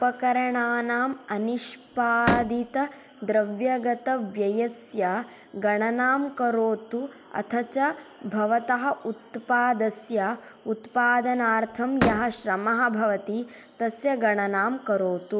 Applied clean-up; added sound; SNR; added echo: none; Slam; 5 dB; none.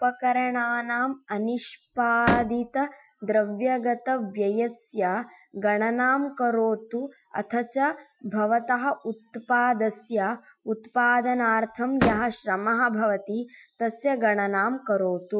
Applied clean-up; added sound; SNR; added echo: classical method Wiener filter.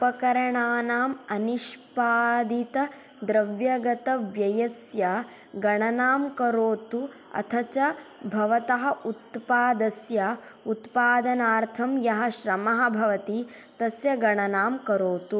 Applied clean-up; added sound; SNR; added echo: none; none; none; none.